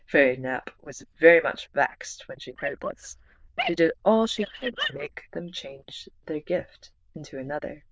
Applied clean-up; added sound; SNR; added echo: neural diffusion model UNIVERSE++.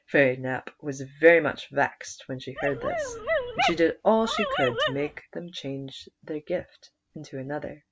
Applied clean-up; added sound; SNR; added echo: none; Dog; 2 dB; none.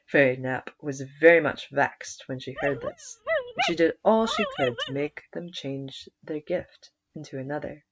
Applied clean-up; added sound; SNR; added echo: neural mask model RNNoise.